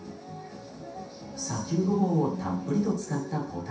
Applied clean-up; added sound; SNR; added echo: none; none; none; reverberation time 0.7 s.